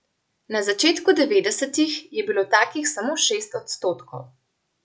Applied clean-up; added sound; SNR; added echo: none; none; none; none.